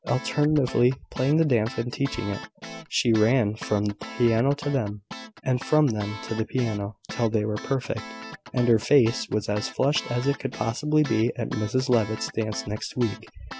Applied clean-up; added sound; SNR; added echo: none; Guitar; 15 dB; none.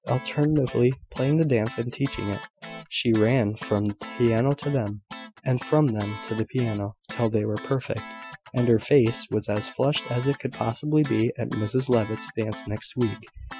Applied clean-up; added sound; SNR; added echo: classical method Wiener filter.